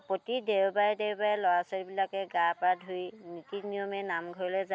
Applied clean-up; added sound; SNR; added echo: none; none; none; none.